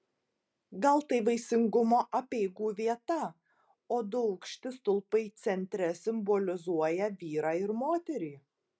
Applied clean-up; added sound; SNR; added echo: none; none; none; none.